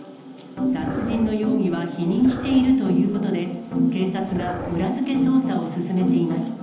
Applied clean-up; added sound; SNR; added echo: none; Dog; 13 dB; reverberation time 0.9 s.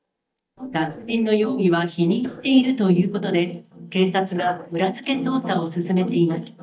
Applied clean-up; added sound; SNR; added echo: neural mask model DeepFilterNet 3.